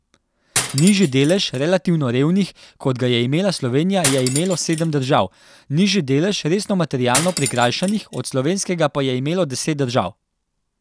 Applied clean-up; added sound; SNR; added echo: none; Cutlery, silverware; 5 dB; none.